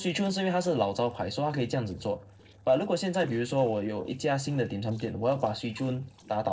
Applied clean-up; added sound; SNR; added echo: neural separator model SepFormer DNS4.